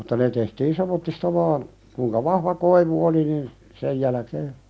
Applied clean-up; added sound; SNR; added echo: none; none; none; none.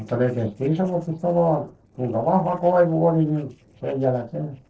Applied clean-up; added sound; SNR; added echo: neural separator model SepFormer DNS4.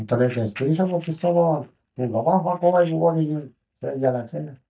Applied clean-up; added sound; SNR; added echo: neural mask model DeepFilterNet 3.